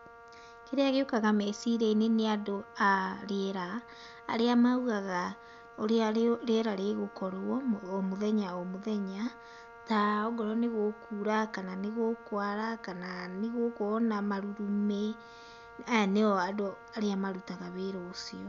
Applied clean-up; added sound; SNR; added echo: none; Wind instrument, woodwind instrument; 20 dB; none.